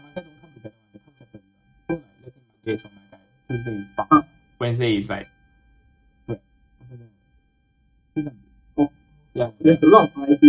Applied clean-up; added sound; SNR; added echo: neural mask model RNNoise.